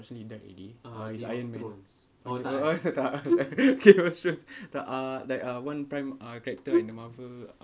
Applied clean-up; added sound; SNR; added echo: none; Wind instrument, woodwind instrument; 0 dB; none.